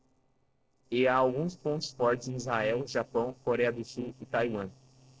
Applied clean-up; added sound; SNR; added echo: neural separator model SepFormer DNS4.